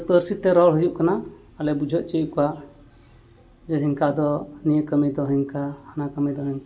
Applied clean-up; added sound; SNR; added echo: none; none; none; none.